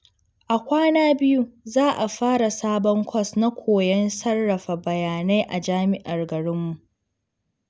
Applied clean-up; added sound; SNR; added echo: none; none; none; none.